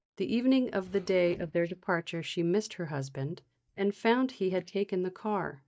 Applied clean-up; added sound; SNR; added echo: neural mask model DeepFilterNet 3.